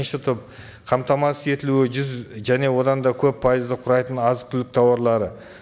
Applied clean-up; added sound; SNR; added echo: none; none; none; none.